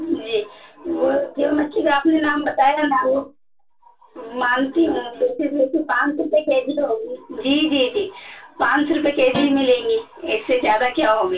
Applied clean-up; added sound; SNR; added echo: none; Guitar; 6 dB; reverberation time 0.2 s.